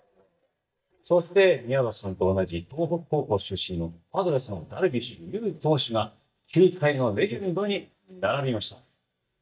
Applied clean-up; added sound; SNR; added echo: neural mask model DeepFilterNet 3.